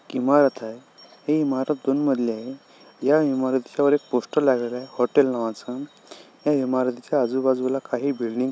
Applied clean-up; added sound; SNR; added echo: none; none; none; none.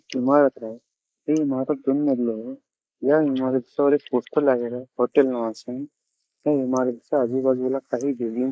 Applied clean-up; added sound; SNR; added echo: neural mask model Resemble Enhance denoiser.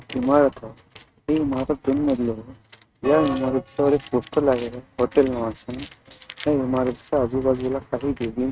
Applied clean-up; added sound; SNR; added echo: neural mask model RNNoise.